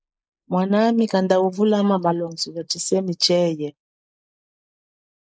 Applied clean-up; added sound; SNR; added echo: neural mask model Resemble Enhance denoiser.